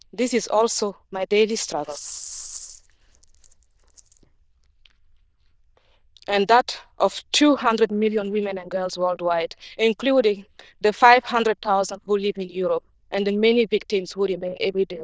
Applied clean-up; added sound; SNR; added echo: neural diffusion model UNIVERSE++.